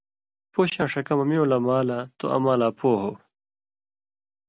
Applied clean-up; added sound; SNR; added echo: none; none; none; none.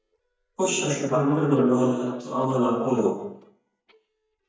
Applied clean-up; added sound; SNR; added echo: neural mask model DeepFilterNet 3.